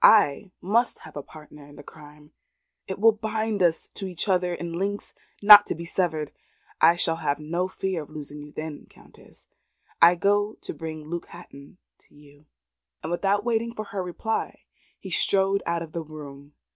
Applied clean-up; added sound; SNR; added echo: none; none; none; none.